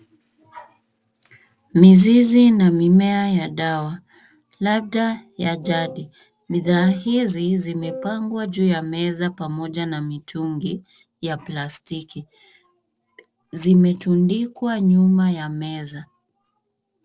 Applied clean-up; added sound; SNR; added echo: neural separator model SepFormer DNS4.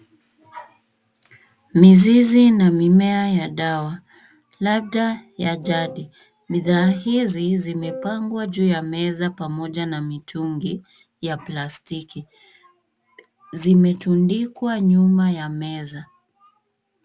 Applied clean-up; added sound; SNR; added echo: none; Wind instrument, woodwind instrument; 15 dB; none.